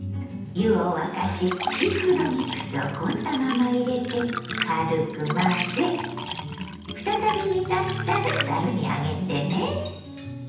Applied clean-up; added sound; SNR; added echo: none; Fill (with liquid); 7 dB; reverberation time 0.9 s.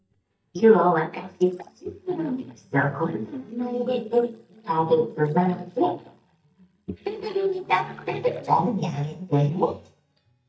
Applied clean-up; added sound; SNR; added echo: neural mask model DeepFilterNet 3.